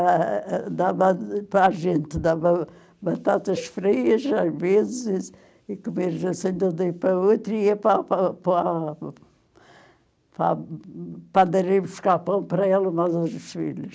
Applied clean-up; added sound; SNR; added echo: none; Cowbell; 20 dB; none.